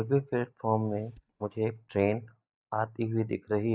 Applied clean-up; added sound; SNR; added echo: neural mask model DeepFilterNet 3.